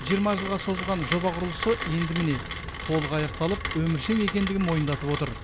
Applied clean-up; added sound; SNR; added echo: none; Rain; 7 dB; none.